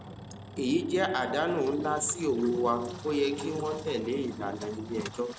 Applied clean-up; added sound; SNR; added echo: none; Engine; 13 dB; none.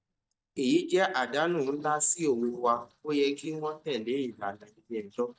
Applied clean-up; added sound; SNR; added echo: neural mask model DeepFilterNet 3.